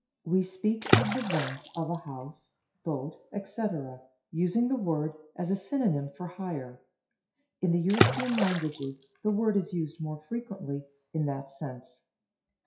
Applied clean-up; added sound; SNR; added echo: classical method WPE with log-MMSE.